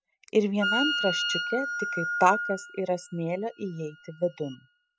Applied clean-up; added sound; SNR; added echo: classical method spectral subtraction.